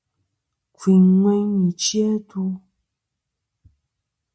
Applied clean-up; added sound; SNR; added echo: none; none; none; none.